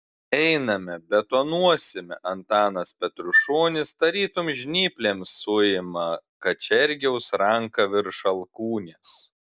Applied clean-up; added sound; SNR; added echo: none; none; none; none.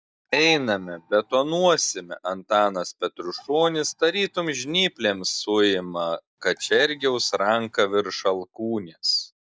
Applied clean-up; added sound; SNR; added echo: neural mask model DeepFilterNet 3.